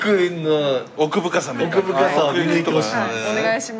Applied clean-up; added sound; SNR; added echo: none; none; none; none.